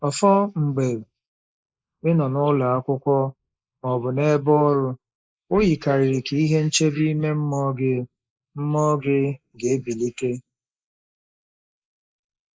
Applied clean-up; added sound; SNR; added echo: neural mask model Resemble Enhance denoiser.